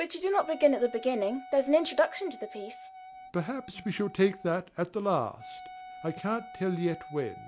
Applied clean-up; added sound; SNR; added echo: none; Wind instrument, woodwind instrument; 17 dB; none.